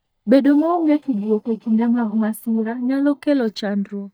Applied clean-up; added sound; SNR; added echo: neural mask model DeepFilterNet 3.